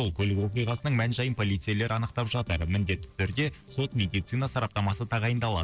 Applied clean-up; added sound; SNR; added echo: neural separator model SepFormer DNS4.